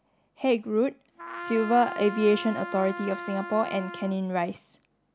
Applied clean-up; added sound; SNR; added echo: none; Trumpet; 11 dB; none.